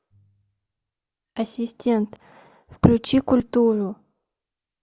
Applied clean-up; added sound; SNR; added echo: none; none; none; none.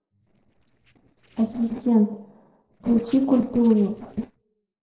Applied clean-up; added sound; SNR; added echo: neural separator model SepFormer DNS4.